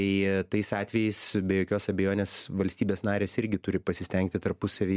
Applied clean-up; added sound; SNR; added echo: none; none; none; none.